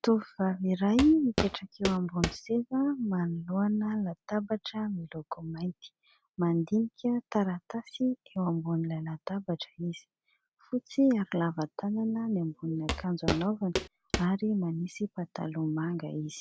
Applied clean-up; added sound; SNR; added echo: none; Walk, footsteps; 4 dB; none.